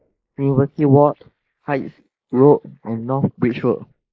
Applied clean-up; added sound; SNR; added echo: neural mask model Resemble Enhance denoiser.